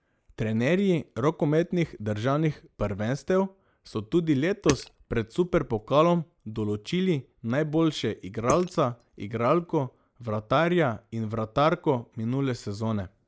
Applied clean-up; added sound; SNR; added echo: neural mask model Resemble Enhance denoiser.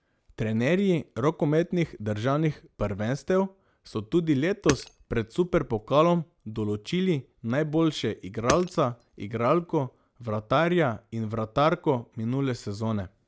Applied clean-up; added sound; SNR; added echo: none; Hammer; 13 dB; none.